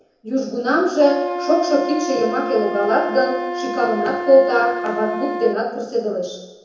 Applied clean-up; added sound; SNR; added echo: none; Wind instrument, woodwind instrument; 7 dB; reverberation time 0.9 s.